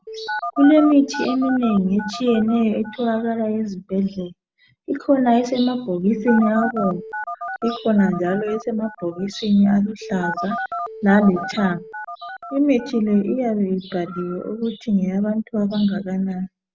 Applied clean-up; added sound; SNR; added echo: none; Telephone; 10 dB; none.